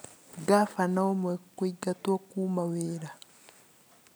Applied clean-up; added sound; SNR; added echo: none; none; none; none.